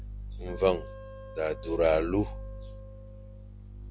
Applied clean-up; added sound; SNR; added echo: none; Wind instrument, woodwind instrument; 18 dB; none.